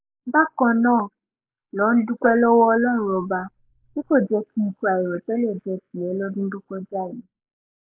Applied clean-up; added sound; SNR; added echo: neural mask model Resemble Enhance denoiser.